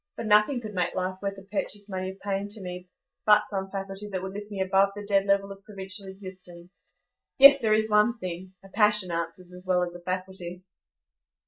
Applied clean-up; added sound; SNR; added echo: neural mask model DeepFilterNet 3.